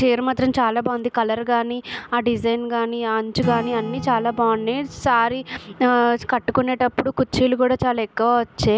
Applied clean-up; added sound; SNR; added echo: none; Acoustic guitar / Strum; 18 dB; none.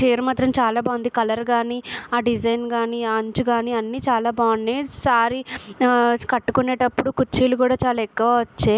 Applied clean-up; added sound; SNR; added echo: none; none; none; none.